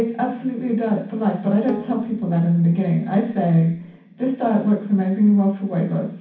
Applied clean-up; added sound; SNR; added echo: none; Bowed string instrument; 19 dB; reverberation time 0.6 s.